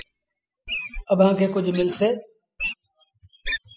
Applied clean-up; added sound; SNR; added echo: classical method spectral subtraction.